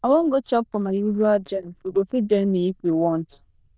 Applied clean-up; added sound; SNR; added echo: neural diffusion model UNIVERSE++.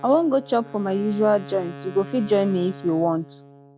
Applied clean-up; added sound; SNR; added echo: none; Wind instrument, woodwind instrument; 17 dB; none.